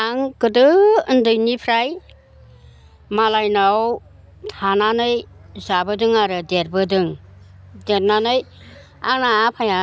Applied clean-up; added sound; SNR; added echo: none; none; none; none.